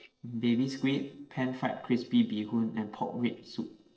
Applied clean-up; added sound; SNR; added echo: neural separator model SepFormer DNS4.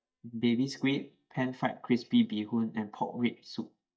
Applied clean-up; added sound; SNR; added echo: neural mask model DeepFilterNet 3.